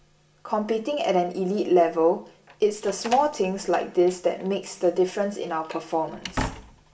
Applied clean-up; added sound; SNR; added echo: none; Slam; 16 dB; reverberation time 0.2 s.